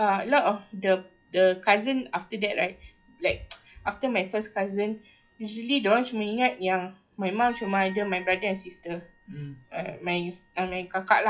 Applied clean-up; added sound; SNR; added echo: classical method log-MMSE.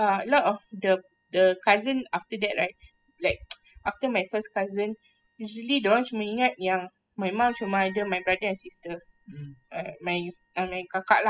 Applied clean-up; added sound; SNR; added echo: classical method spectral subtraction.